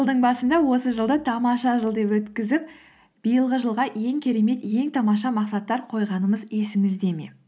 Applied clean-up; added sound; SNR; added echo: none; none; none; none.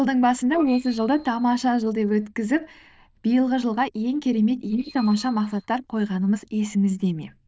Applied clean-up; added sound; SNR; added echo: neural diffusion model UNIVERSE++.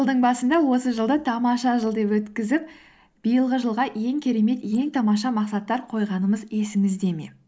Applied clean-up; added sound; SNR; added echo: neural mask model Resemble Enhance denoiser.